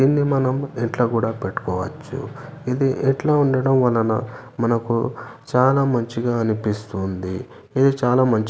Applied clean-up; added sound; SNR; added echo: none; none; none; none.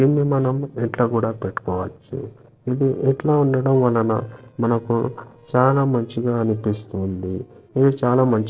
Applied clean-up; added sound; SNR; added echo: neural separator model SepFormer DNS4.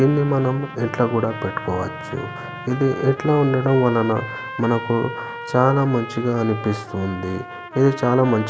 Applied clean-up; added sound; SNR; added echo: none; Trumpet; 12 dB; none.